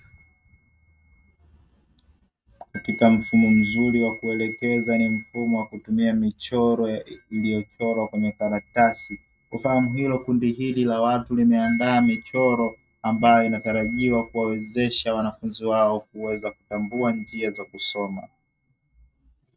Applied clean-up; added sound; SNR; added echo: neural mask model RNNoise.